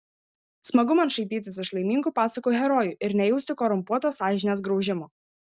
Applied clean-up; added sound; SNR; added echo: none; none; none; none.